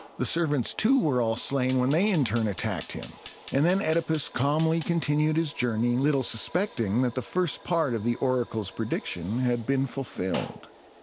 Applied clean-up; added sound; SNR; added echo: none; Fire; 18 dB; none.